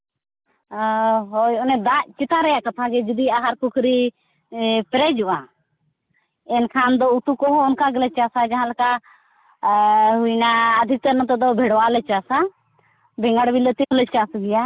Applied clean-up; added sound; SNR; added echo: none; none; none; none.